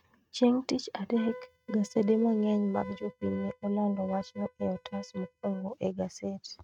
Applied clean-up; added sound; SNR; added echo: neural mask model RNNoise.